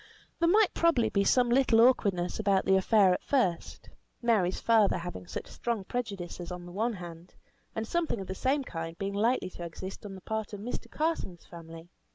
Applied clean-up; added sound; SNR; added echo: none; none; none; none.